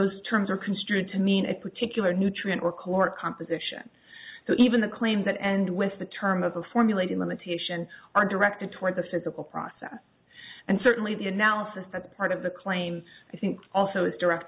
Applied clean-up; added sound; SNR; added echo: none; none; none; none.